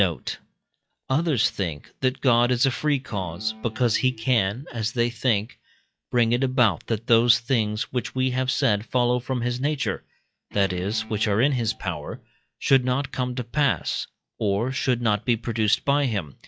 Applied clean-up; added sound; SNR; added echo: classical method log-MMSE.